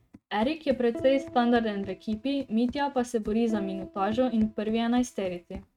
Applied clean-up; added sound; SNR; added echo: neural mask model RNNoise.